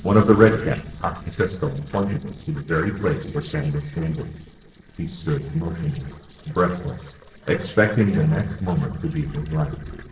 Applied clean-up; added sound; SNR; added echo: neural separator model SepFormer DNS4.